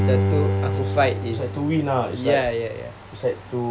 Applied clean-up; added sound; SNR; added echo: none; Bowed string instrument; 1 dB; none.